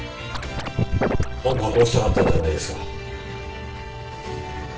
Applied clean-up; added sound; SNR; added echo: neural separator model SepFormer DNS4.